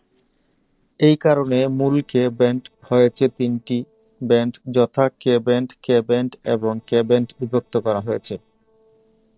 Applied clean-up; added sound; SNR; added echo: neural separator model SepFormer DNS4.